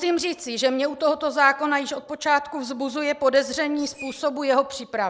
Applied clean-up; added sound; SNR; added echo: neural mask model Resemble Enhance denoiser.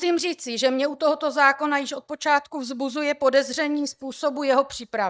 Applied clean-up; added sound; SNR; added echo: neural mask model DeepFilterNet 3.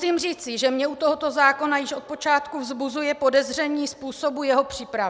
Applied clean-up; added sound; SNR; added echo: none; none; none; none.